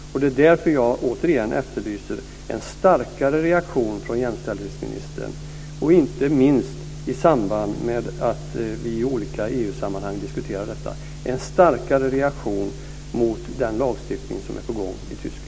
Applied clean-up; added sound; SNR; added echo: none; none; none; none.